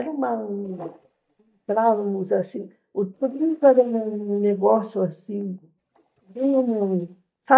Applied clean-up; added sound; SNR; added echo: neural mask model DeepFilterNet 3.